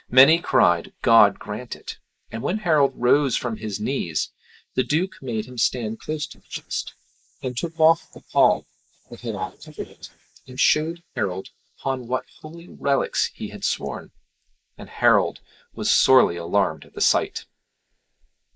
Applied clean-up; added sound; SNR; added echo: neural mask model Resemble Enhance denoiser.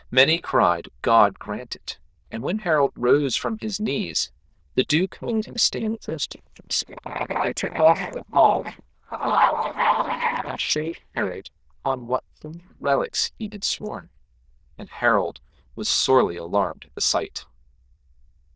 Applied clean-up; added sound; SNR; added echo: neural diffusion model UNIVERSE++.